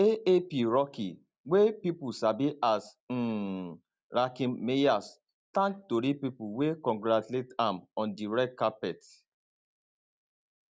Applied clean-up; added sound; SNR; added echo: none; none; none; none.